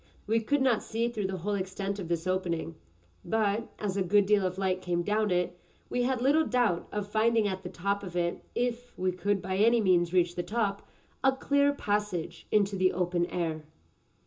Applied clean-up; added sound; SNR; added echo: none; none; none; reverberation time 0.2 s.